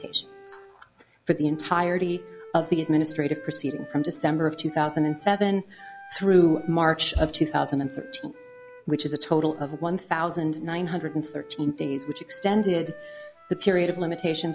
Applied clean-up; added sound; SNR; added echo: none; Wind instrument, woodwind instrument; 20 dB; none.